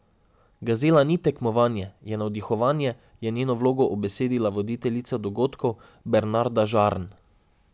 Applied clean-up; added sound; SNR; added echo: none; none; none; none.